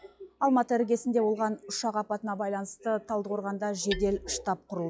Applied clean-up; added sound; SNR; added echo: classical method log-MMSE.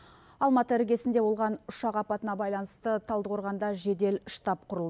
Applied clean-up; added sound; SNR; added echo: none; none; none; none.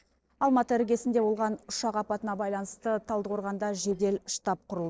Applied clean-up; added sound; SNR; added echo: neural separator model SepFormer DNS4.